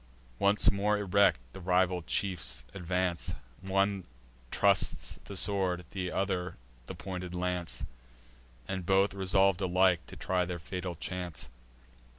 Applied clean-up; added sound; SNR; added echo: none; none; none; none.